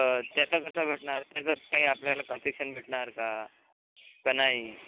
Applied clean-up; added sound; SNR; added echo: none; none; none; none.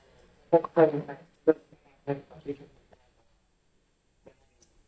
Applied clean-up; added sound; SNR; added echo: neural mask model DeepFilterNet 3.